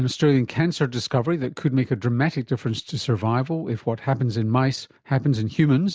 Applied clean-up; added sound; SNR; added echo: none; none; none; none.